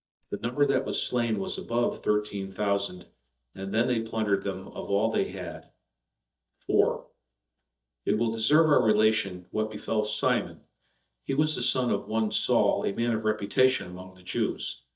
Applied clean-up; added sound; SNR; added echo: neural mask model DeepFilterNet 3.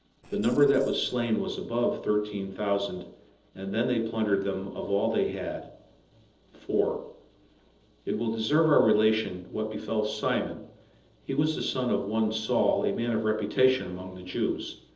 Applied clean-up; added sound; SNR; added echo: neural separator model SepFormer DNS4.